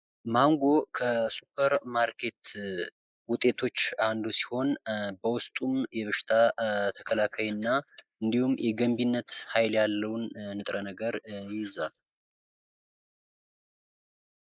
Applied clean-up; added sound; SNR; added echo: neural mask model Resemble Enhance denoiser.